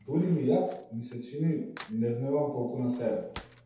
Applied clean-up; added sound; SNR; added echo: none; Cutlery, silverware / Drawer open or close; 20 dB; reverberation time 0.8 s.